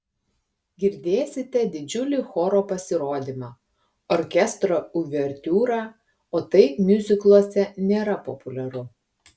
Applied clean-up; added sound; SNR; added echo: none; none; none; none.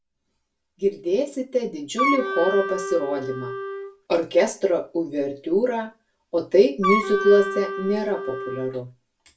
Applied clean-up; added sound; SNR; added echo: none; Wind instrument, woodwind instrument; 4 dB; reverberation time 0.2 s.